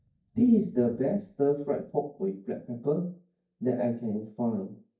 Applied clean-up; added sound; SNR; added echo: neural mask model DeepFilterNet 3.